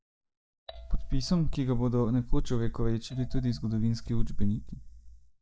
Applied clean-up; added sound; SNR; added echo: neural mask model DeepFilterNet 3.